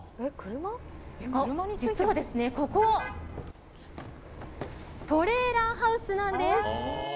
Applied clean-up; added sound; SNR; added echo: none; Car passing by; 12 dB; none.